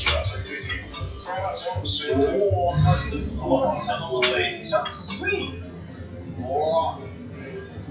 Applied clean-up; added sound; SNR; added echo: classical method WPE with log-MMSE.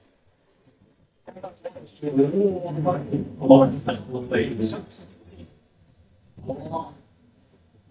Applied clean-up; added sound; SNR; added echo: neural mask model DeepFilterNet 3.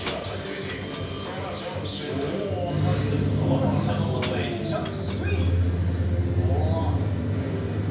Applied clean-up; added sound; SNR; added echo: none; Shatter / Crushing; 19 dB; reverberation time 0.9 s.